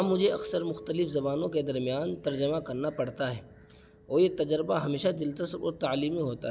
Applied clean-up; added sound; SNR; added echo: none; Chink, clink; 18 dB; none.